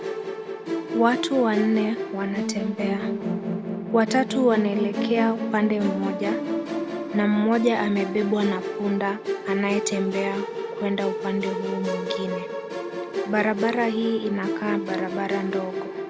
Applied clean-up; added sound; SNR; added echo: none; Musical instrument; 3 dB; none.